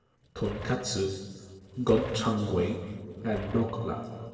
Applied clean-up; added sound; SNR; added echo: neural separator model SepFormer DNS4.